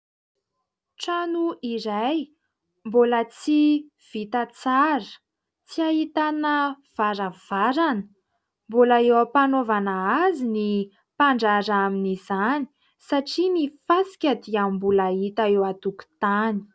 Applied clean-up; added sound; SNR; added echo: none; none; none; none.